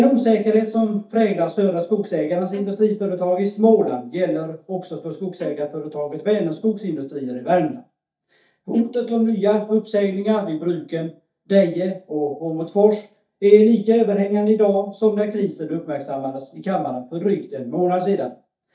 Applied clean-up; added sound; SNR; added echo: neural mask model DeepFilterNet 3.